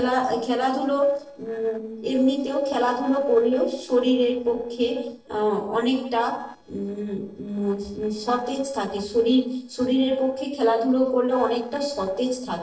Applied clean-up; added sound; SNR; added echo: neural separator model SepFormer DNS4.